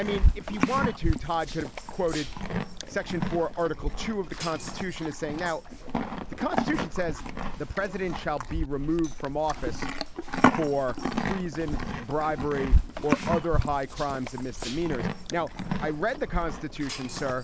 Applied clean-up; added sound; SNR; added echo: none; Livestock, farm animals, working animals; -1 dB; none.